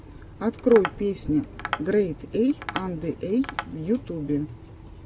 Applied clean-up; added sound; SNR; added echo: none; Tap; 10 dB; none.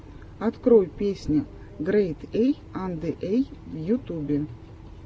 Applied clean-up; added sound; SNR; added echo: none; none; none; none.